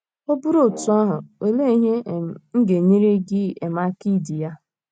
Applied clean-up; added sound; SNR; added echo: none; Brass instrument; 20 dB; none.